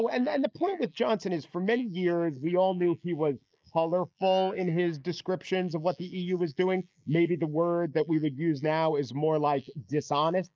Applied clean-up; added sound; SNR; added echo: neural mask model Resemble Enhance denoiser.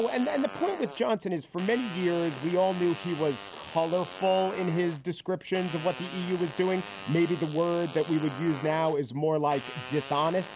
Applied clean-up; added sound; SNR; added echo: none; Fart; 13 dB; none.